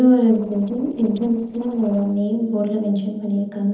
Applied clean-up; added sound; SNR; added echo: neural separator model SepFormer DNS4.